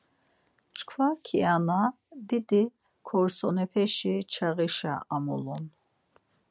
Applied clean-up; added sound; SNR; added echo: none; none; none; none.